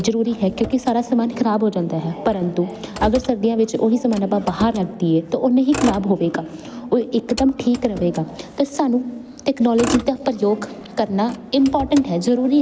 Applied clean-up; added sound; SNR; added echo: none; Motor vehicle (road); 15 dB; none.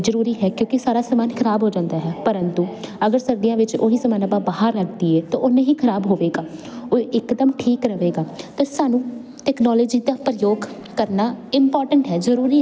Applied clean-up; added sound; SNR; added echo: none; none; none; none.